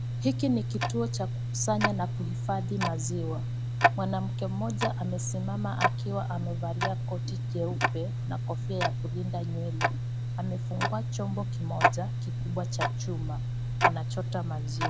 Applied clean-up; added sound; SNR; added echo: none; Tick-tock; -5 dB; none.